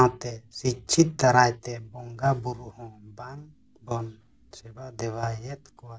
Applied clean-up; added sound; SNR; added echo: none; none; none; none.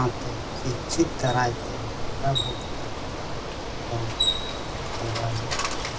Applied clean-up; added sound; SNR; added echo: none; Bicycle; -1 dB; reverberation time 0.4 s.